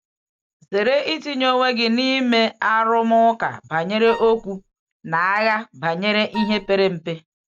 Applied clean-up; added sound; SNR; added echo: none; Wind instrument, woodwind instrument; 13 dB; none.